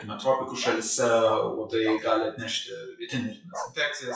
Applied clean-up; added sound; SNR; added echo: classical method WPE with log-MMSE.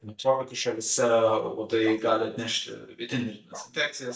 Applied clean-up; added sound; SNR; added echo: neural mask model DeepFilterNet 3.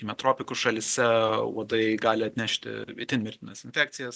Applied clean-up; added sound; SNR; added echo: none; none; none; none.